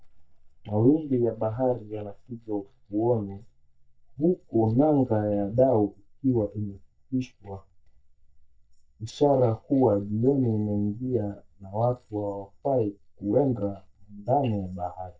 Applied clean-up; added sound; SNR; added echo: neural mask model DeepFilterNet 3.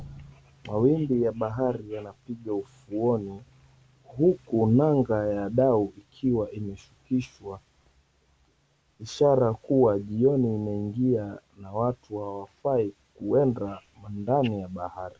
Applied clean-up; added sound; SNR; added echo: none; none; none; none.